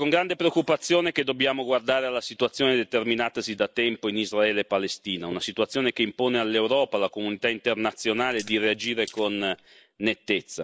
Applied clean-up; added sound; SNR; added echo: neural mask model Resemble Enhance denoiser.